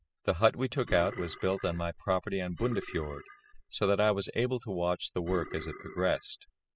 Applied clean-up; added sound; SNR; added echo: classical method spectral subtraction.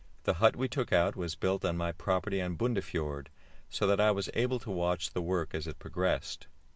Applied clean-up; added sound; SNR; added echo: none; none; none; none.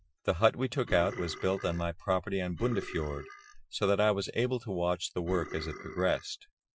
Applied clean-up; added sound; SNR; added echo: classical method Wiener filter.